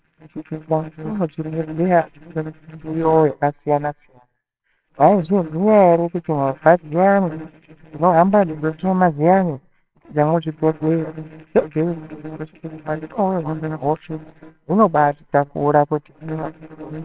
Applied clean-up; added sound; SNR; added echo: neural separator model SepFormer WHAMR!.